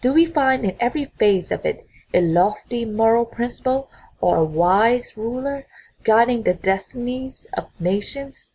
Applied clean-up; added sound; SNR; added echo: none; none; none; none.